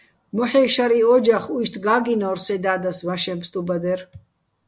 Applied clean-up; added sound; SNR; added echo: none; none; none; none.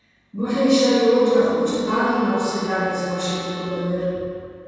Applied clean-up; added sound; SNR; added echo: none; Trumpet; 20 dB; reverberation time 2.1 s.